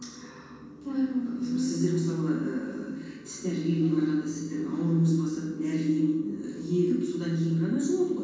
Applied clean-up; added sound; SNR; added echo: none; none; none; reverberation time 1.2 s.